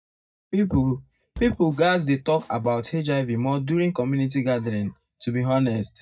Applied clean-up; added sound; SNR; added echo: neural mask model DeepFilterNet 3.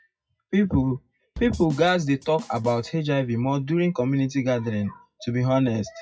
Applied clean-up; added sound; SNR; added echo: classical method WPE with log-MMSE.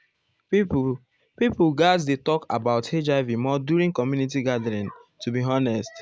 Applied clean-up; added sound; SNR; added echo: none; none; none; none.